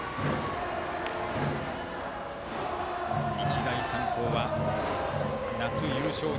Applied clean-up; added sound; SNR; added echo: none; Wind instrument, woodwind instrument; 16 dB; none.